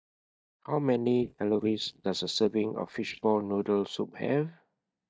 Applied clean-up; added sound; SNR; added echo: neural mask model DeepFilterNet 3.